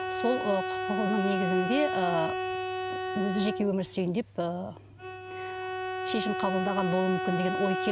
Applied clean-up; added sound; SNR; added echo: none; Bowed string instrument; 2 dB; none.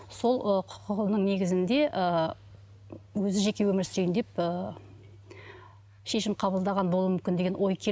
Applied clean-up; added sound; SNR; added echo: none; none; none; none.